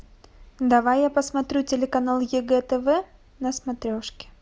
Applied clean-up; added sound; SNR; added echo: none; none; none; none.